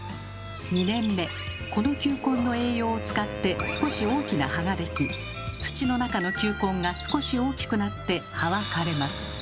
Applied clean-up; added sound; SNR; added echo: none; Wind instrument, woodwind instrument + Bird vocalization, bird call, bird song; 12 dB; none.